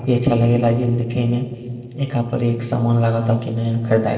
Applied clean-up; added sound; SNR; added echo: neural separator model SepFormer DNS4.